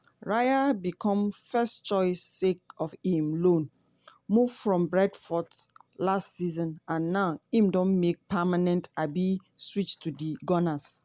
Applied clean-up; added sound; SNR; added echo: none; none; none; none.